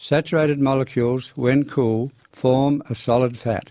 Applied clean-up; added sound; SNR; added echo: none; none; none; none.